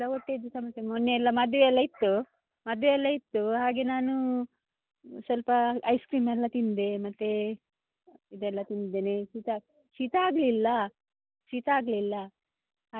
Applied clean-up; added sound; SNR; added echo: none; none; none; none.